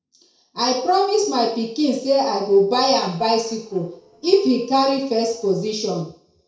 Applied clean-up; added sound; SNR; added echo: neural separator model SepFormer DNS4.